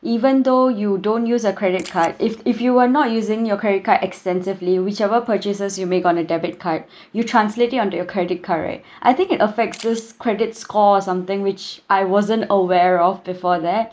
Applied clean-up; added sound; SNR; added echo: neural mask model Resemble Enhance denoiser.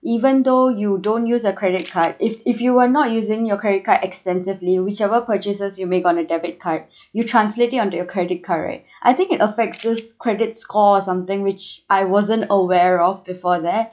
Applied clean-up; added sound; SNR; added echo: classical method log-MMSE.